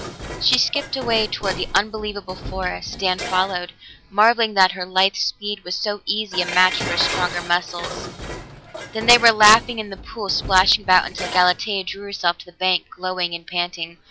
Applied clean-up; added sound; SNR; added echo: none; Dishes, pots, and pans; 12 dB; none.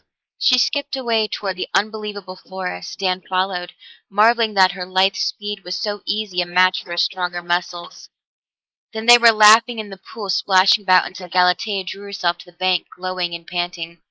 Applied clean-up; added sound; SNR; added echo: neural mask model Resemble Enhance denoiser.